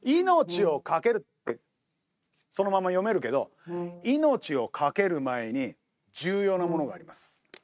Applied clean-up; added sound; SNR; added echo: neural mask model RNNoise.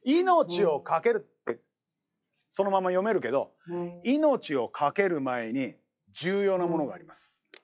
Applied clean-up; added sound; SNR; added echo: classical method log-MMSE.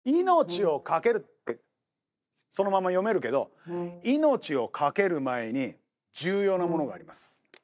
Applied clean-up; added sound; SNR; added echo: neural mask model DeepFilterNet 3.